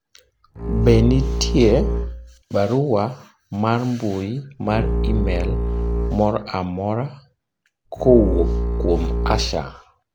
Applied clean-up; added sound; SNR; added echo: none; Bowed string instrument; 0 dB; none.